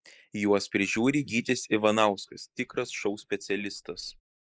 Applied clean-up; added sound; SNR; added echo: neural mask model Resemble Enhance denoiser.